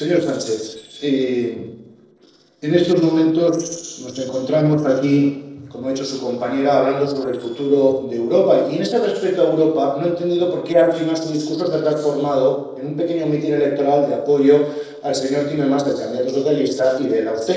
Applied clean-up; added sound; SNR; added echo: neural separator model SepFormer DNS4.